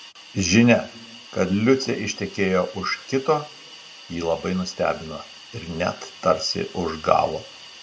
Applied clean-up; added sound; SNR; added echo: none; Hiss; 20 dB; reverberation time 0.3 s.